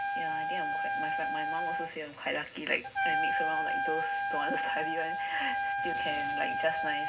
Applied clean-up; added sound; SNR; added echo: none; Trumpet; -5 dB; reverberation time 0.4 s.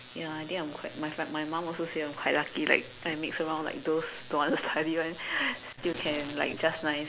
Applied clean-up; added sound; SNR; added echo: none; none; none; none.